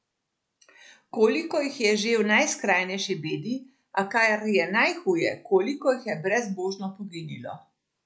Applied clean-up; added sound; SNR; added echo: none; none; none; none.